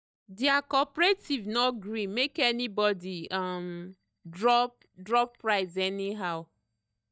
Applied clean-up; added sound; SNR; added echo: neural mask model DeepFilterNet 3.